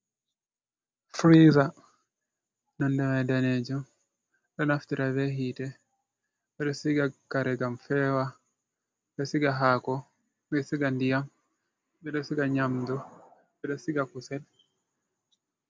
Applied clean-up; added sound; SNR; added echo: none; none; none; none.